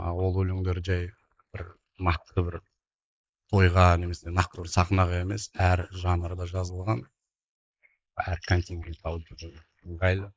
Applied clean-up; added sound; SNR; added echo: neural mask model Resemble Enhance denoiser.